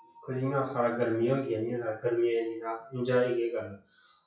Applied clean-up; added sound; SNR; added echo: classical method WPE with log-MMSE.